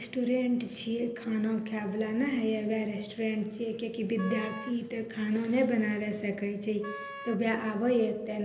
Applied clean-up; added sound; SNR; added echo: none; Wind instrument, woodwind instrument; 14 dB; reverberation time 1.4 s.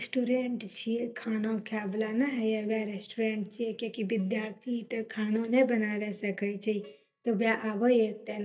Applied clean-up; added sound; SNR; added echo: neural mask model DeepFilterNet 3.